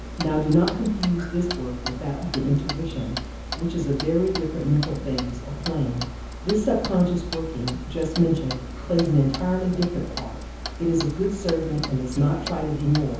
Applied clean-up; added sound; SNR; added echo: none; Clock; 9 dB; reverberation time 0.7 s.